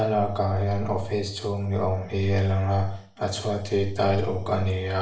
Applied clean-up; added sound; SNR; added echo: none; none; none; reverberation time 0.5 s.